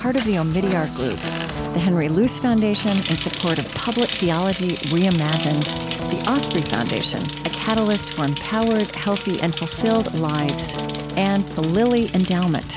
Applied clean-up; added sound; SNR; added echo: none; Guitar + Bicycle; 7 dB; none.